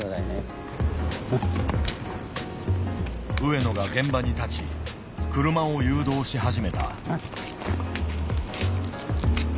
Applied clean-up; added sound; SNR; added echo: none; Tearing; 18 dB; none.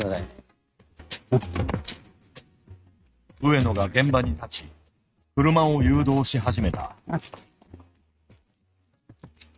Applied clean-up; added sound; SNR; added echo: neural mask model RNNoise.